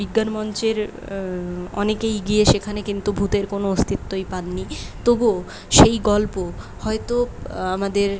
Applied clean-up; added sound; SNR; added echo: none; none; none; none.